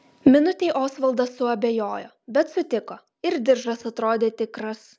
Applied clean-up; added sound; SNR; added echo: none; none; none; none.